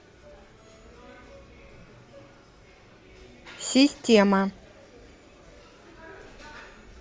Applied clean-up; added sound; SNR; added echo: none; none; none; none.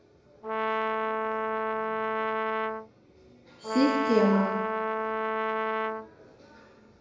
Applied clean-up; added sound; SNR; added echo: none; Brass instrument; -3 dB; reverberation time 1.0 s.